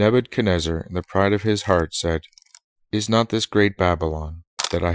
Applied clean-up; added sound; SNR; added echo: classical method Wiener filter.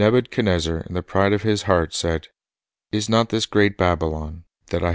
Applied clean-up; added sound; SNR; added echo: none; none; none; none.